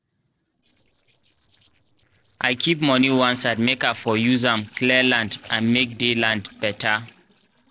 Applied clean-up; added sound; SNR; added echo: neural separator model SepFormer DNS4.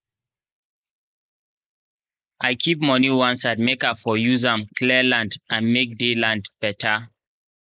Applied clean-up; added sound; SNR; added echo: neural mask model Resemble Enhance denoiser.